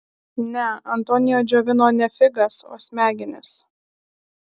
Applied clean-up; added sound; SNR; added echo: none; none; none; none.